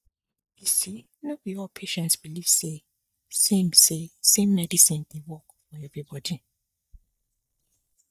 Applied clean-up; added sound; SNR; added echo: neural mask model DeepFilterNet 3.